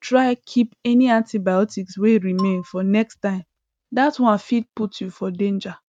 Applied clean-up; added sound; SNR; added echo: neural mask model RNNoise.